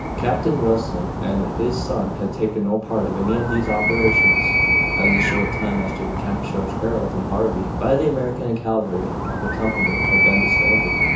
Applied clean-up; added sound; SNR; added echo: none; Animal; -1 dB; reverberation time 0.7 s.